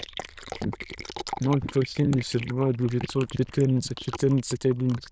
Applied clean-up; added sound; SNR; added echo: neural diffusion model UNIVERSE++.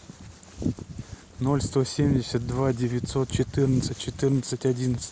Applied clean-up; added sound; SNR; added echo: none; none; none; none.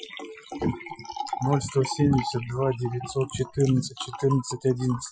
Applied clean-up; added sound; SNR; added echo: classical method Wiener filter.